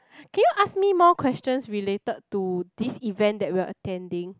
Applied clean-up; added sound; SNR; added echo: none; none; none; none.